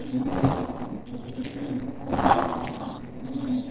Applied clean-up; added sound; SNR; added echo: neural separator model SepFormer DNS4.